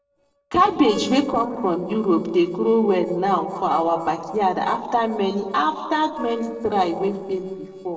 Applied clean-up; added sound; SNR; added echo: neural separator model SepFormer DNS4.